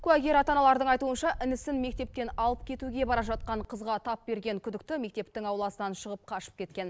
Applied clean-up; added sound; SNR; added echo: none; none; none; none.